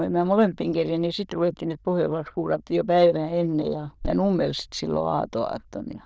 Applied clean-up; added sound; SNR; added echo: neural diffusion model UNIVERSE++.